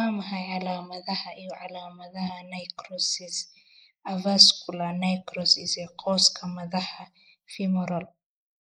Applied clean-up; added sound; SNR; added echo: neural mask model Resemble Enhance denoiser.